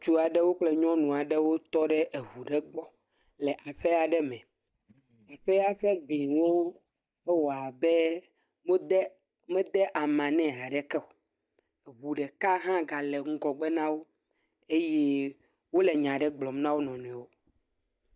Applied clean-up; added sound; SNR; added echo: neural mask model DeepFilterNet 3.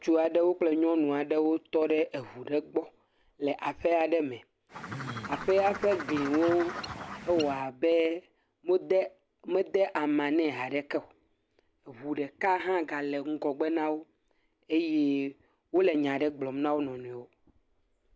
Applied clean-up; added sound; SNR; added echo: none; Bird; 9 dB; none.